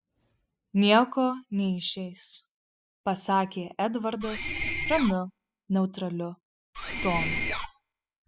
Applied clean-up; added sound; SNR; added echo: classical method spectral subtraction.